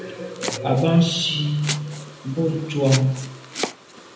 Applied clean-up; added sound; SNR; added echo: none; Domestic sounds, home sounds; 11 dB; reverberation time 0.8 s.